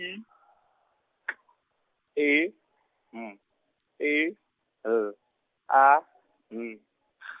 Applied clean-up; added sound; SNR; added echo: none; none; none; none.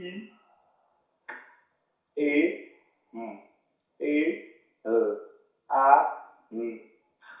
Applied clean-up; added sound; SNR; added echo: none; none; none; reverberation time 0.6 s.